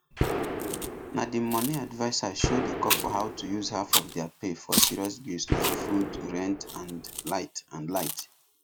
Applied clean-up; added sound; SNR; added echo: none; Chewing, mastication + Gunshot, gunfire; -1 dB; none.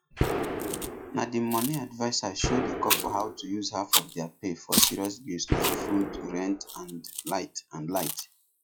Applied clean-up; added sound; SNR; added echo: classical method log-MMSE.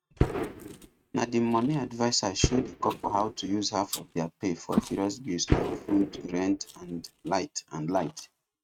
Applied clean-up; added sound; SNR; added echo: neural mask model RNNoise.